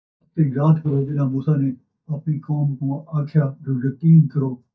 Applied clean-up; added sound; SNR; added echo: neural mask model DeepFilterNet 3.